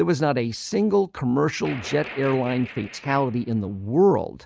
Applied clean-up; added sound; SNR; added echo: neural mask model RNNoise.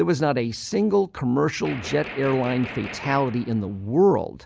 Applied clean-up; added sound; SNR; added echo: none; Gunshot, gunfire; 14 dB; none.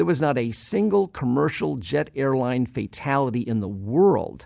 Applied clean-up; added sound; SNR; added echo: none; none; none; none.